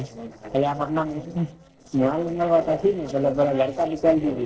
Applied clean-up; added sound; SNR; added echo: neural separator model SepFormer DNS4.